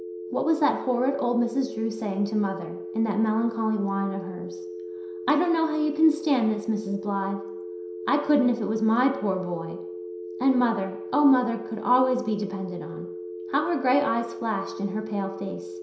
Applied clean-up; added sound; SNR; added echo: none; Telephone; 10 dB; reverberation time 0.7 s.